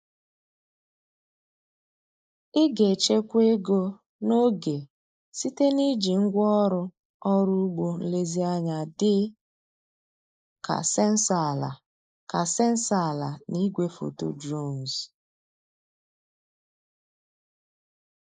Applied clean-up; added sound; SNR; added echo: neural mask model Resemble Enhance denoiser.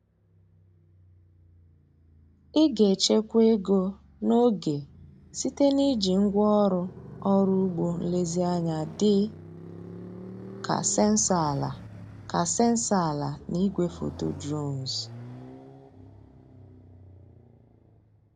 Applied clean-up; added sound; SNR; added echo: none; Motorcycle; 18 dB; none.